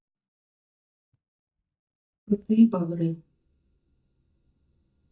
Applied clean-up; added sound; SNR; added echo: neural mask model DeepFilterNet 3.